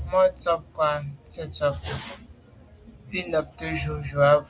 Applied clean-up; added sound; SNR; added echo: none; none; none; none.